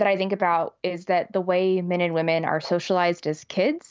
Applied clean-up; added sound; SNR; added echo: none; none; none; none.